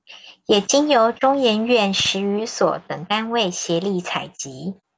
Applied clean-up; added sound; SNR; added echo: none; none; none; none.